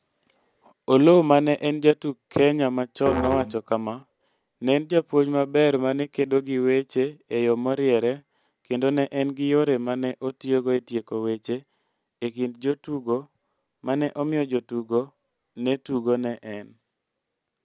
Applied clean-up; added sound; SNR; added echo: none; Musical instrument; 10 dB; none.